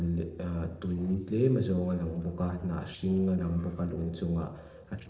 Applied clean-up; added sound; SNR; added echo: neural separator model SepFormer DNS4.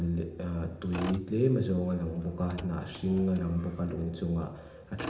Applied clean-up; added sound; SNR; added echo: none; Motor vehicle (road); 15 dB; reverberation time 0.8 s.